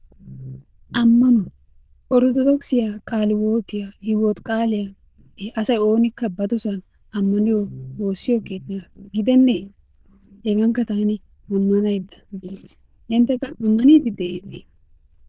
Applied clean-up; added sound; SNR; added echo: neural diffusion model UNIVERSE++.